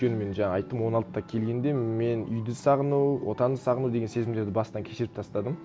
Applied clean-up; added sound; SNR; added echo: none; none; none; none.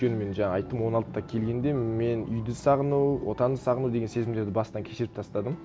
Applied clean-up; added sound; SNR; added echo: none; Sliding door; 20 dB; none.